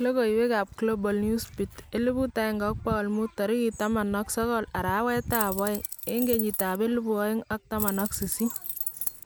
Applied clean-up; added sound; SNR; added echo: none; Keys jangling; 6 dB; none.